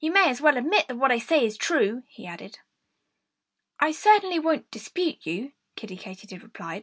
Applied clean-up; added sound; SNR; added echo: none; none; none; none.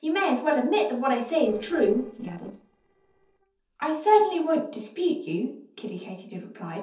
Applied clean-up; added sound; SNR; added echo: neural separator model SepFormer DNS4.